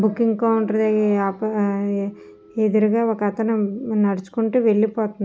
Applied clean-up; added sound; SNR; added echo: none; none; none; none.